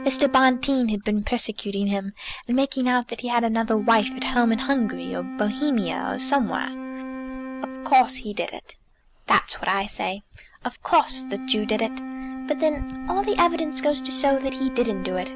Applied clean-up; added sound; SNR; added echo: none; Wind instrument, woodwind instrument; 11 dB; none.